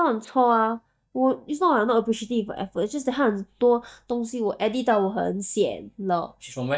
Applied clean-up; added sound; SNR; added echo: neural mask model DeepFilterNet 3.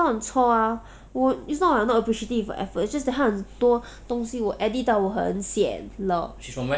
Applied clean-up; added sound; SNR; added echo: none; none; none; none.